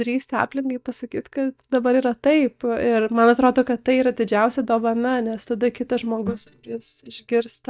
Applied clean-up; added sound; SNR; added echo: neural mask model DeepFilterNet 3.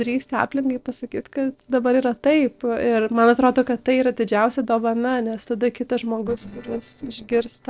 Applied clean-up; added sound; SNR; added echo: neural separator model SepFormer DNS4.